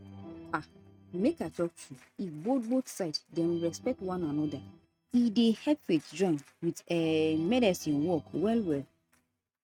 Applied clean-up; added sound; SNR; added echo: neural mask model RNNoise.